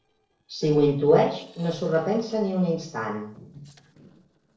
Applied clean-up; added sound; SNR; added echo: neural separator model SepFormer DNS4.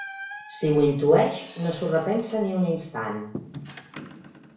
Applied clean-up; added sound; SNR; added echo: none; Squeak; 17 dB; reverberation time 0.5 s.